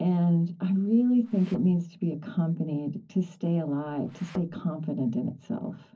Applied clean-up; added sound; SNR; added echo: neural separator model SepFormer DNS4.